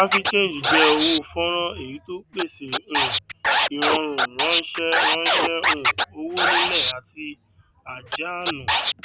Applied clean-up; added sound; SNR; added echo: none; Scratching (performance technique); -4 dB; none.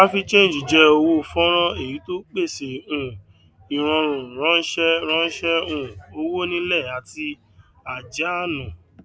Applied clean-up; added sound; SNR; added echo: none; none; none; none.